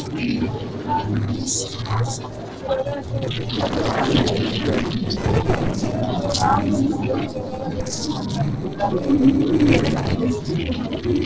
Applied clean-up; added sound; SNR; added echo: neural separator model SepFormer DNS4.